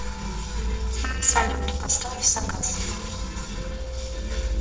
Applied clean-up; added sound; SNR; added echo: neural separator model SepFormer DNS4.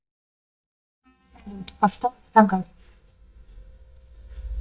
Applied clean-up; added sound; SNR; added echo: neural mask model DeepFilterNet 3.